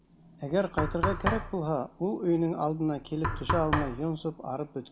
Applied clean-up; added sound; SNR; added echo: none; Knock; 5 dB; none.